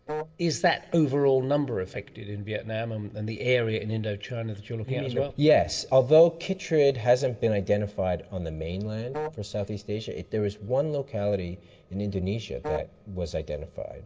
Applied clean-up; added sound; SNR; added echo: none; Wind instrument, woodwind instrument; 11 dB; reverberation time 0.9 s.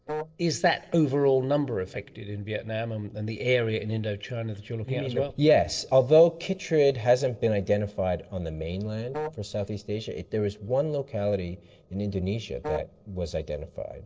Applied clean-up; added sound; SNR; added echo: neural separator model SepFormer DNS4.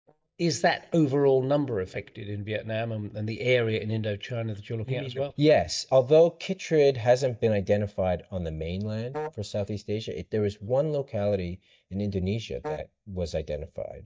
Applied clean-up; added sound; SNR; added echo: neural mask model DeepFilterNet 3.